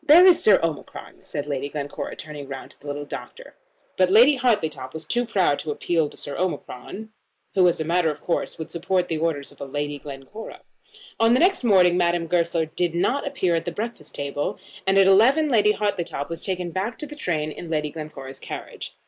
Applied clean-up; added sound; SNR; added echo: neural mask model Resemble Enhance denoiser.